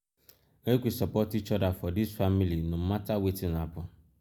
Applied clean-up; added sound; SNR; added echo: none; none; none; none.